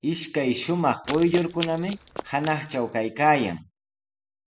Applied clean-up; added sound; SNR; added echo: none; Run; 13 dB; none.